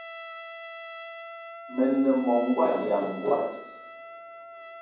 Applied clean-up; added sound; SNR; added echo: none; Trumpet; 13 dB; reverberation time 1.2 s.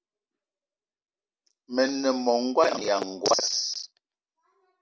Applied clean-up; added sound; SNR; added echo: none; none; none; none.